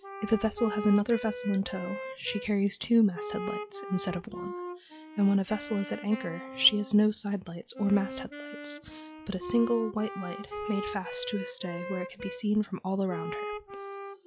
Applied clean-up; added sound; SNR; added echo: classical method log-MMSE.